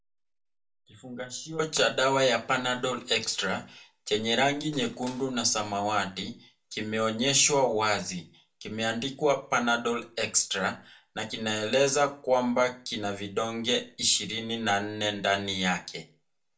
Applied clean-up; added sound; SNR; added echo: none; Cutlery, silverware / Dishes, pots, and pans; 19 dB; reverberation time 0.2 s.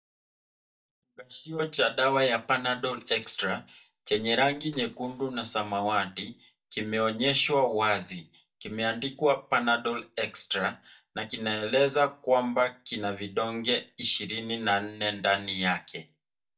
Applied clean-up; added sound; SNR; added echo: neural mask model DeepFilterNet 3.